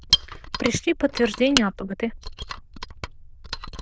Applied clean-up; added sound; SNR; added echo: neural diffusion model UNIVERSE++.